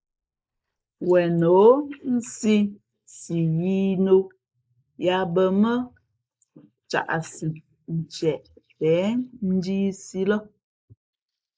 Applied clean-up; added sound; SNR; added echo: neural mask model Resemble Enhance denoiser.